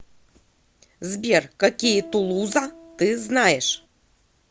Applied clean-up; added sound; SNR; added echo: none; Piano; 18 dB; none.